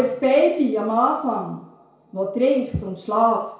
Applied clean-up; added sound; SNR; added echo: none; none; none; reverberation time 0.6 s.